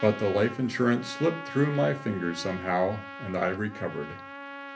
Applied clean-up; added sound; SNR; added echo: none; Trumpet; 13 dB; reverberation time 0.3 s.